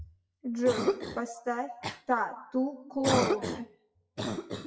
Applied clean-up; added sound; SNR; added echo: classical method WPE with log-MMSE.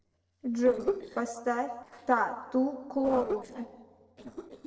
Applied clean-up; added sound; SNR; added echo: neural separator model SepFormer DNS4.